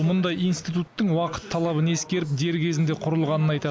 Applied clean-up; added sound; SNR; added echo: none; none; none; none.